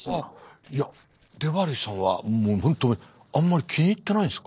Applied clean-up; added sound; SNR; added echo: neural separator model SepFormer DNS4.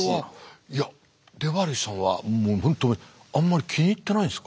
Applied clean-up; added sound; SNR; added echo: none; none; none; none.